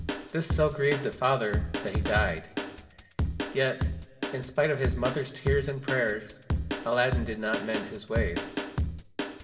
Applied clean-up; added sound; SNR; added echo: none; Drum kit; 2 dB; reverberation time 2.5 s.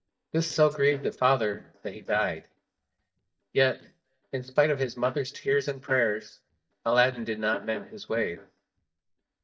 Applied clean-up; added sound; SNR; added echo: neural mask model DeepFilterNet 3.